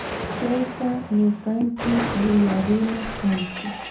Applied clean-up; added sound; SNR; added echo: none; Explosion; 8 dB; reverberation time 0.3 s.